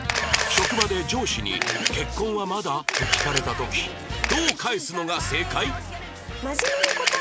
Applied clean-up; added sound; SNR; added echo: none; Camera; 2 dB; none.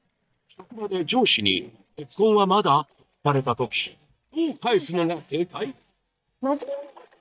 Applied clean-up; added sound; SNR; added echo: neural mask model DeepFilterNet 3.